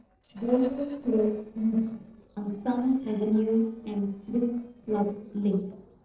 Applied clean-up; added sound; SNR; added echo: neural separator model SepFormer DNS4.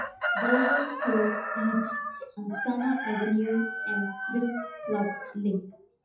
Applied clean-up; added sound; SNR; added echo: classical method WPE with log-MMSE.